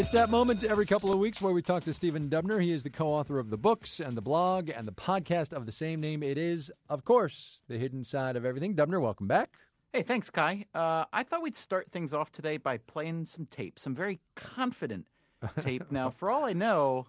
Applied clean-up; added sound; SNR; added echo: none; none; none; none.